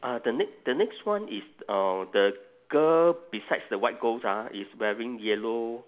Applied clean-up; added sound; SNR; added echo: none; none; none; none.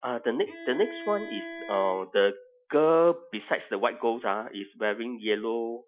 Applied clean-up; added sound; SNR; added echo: classical method Wiener filter.